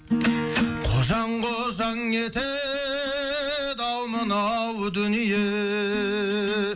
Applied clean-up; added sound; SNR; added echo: none; none; none; none.